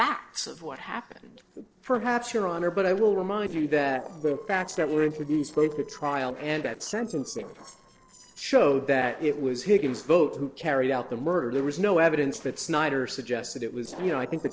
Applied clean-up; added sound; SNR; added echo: neural separator model SepFormer DNS4.